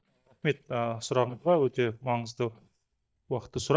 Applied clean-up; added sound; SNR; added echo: neural mask model DeepFilterNet 3.